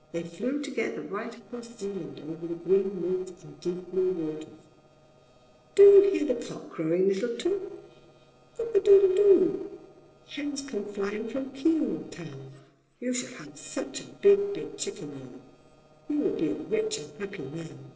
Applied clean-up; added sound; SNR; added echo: neural separator model SepFormer DNS4.